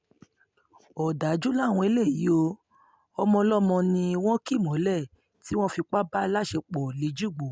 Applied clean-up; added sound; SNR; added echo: none; none; none; none.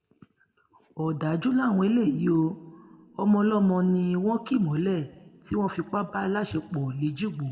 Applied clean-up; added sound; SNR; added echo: none; none; none; reverberation time 1.3 s.